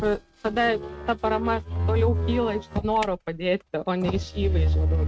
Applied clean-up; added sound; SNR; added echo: neural mask model RNNoise.